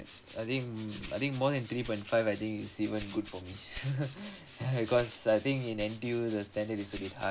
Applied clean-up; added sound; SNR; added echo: none; Rattle (instrument); 1 dB; none.